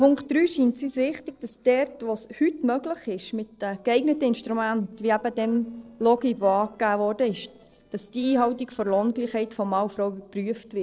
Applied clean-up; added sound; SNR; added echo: neural separator model SepFormer DNS4.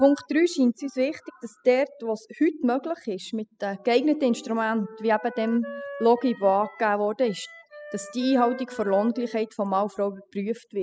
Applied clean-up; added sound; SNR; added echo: classical method spectral subtraction.